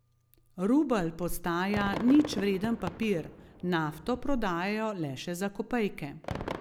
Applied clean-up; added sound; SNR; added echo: none; Fireworks; 13 dB; none.